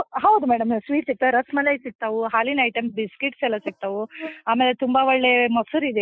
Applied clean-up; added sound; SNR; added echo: classical method Wiener filter.